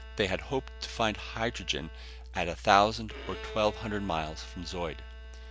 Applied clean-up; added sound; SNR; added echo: none; Bowed string instrument; 19 dB; none.